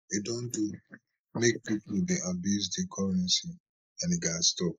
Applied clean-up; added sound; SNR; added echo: neural mask model Resemble Enhance denoiser.